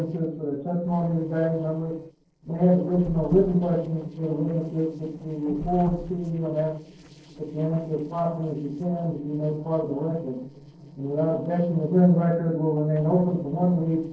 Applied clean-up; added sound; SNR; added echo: neural separator model SepFormer DNS4.